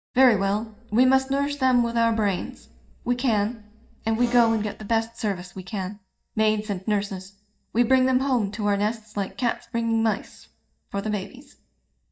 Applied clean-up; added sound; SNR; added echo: neural mask model DeepFilterNet 3.